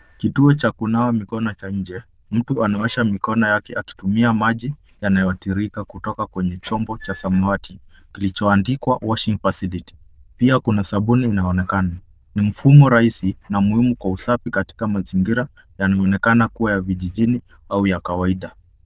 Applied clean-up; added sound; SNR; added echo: neural diffusion model UNIVERSE++.